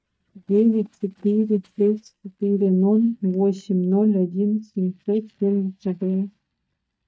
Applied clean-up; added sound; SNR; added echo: neural mask model DeepFilterNet 3.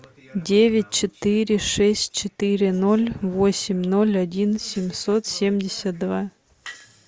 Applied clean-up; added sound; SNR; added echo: none; none; none; none.